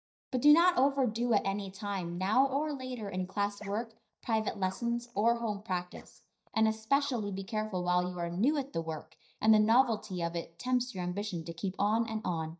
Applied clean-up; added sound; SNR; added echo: neural mask model DeepFilterNet 3.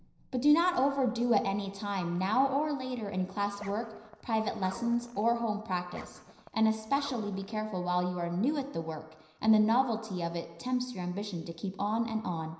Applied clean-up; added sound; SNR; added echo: none; Zipper (clothing); 18 dB; reverberation time 0.9 s.